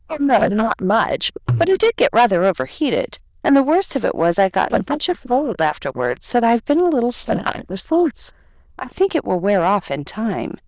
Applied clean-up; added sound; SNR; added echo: neural diffusion model UNIVERSE++.